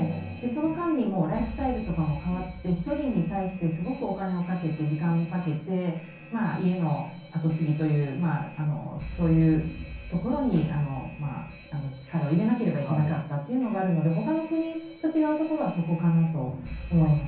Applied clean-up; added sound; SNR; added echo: none; Alarm; 16 dB; reverberation time 0.6 s.